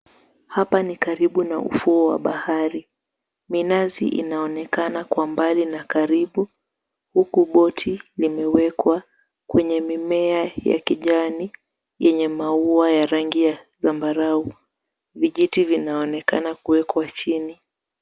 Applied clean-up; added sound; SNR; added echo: none; none; none; none.